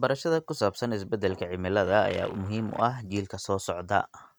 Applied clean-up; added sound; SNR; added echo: neural mask model RNNoise.